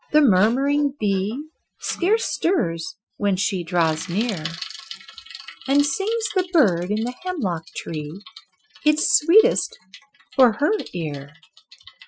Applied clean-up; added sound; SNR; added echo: classical method Wiener filter.